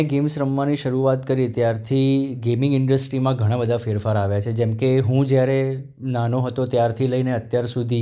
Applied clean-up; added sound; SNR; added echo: none; none; none; none.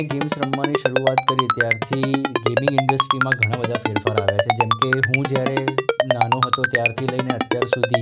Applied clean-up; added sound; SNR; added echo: none; Ringtone; -4 dB; none.